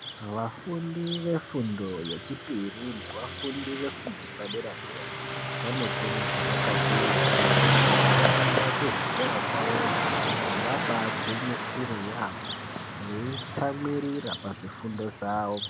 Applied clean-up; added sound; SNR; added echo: none; Car passing by; -5 dB; none.